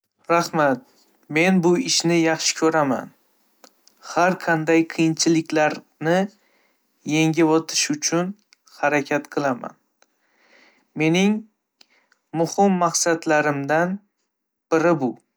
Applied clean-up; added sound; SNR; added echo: none; none; none; none.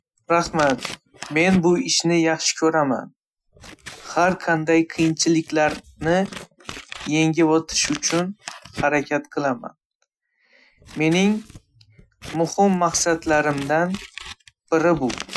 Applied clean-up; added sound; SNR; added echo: classical method Wiener filter.